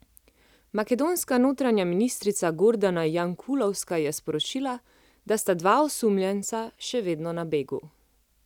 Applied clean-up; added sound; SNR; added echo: none; none; none; none.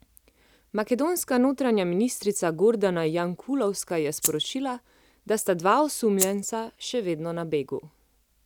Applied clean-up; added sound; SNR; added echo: none; Rattle (instrument); 3 dB; none.